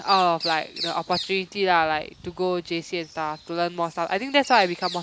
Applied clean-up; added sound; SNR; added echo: none; Bird vocalization, bird call, bird song; 13 dB; none.